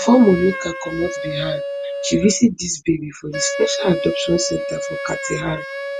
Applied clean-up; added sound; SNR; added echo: none; Wind instrument, woodwind instrument; 7 dB; none.